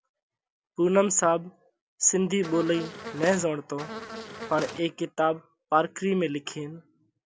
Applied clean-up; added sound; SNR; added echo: none; Buzz; 10 dB; none.